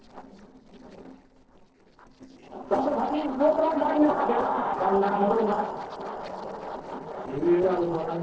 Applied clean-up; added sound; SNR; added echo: neural separator model SepFormer DNS4.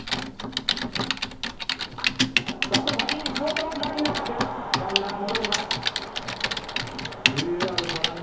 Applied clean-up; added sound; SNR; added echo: none; Typing; -4 dB; reverberation time 2.4 s.